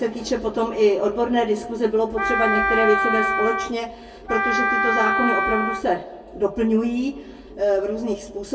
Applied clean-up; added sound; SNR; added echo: none; Wind instrument, woodwind instrument; -1 dB; reverberation time 0.1 s.